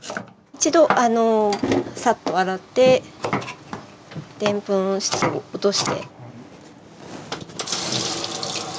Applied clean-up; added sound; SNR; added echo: none; none; none; none.